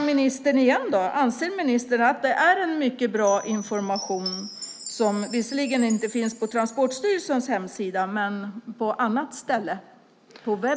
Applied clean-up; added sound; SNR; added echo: none; Chime; 19 dB; none.